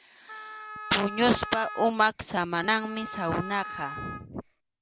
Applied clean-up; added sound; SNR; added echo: none; Wind instrument, woodwind instrument; 12 dB; none.